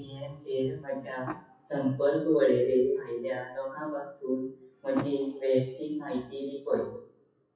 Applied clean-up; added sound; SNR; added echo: classical method WPE with log-MMSE.